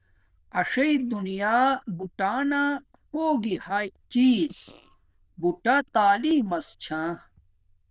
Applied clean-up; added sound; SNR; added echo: neural diffusion model UNIVERSE++.